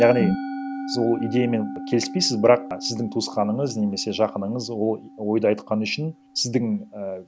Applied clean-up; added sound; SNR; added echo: none; Musical instrument; 12 dB; none.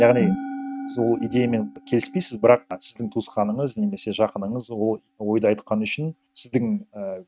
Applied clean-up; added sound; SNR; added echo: neural mask model RNNoise.